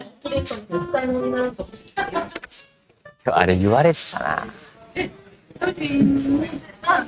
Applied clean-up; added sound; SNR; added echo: neural mask model RNNoise.